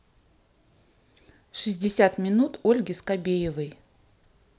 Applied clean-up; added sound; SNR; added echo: none; none; none; none.